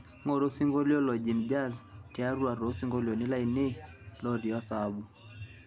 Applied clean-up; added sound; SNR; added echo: none; none; none; none.